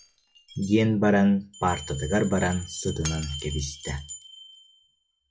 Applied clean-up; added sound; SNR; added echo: classical method log-MMSE.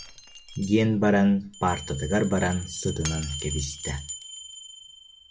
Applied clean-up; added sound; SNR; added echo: none; Bell + Shatter; 13 dB; none.